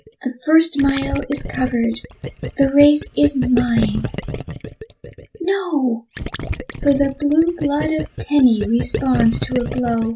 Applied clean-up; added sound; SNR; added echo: none; Gurgling; 9 dB; none.